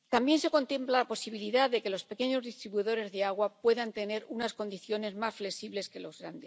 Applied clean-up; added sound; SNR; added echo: none; none; none; none.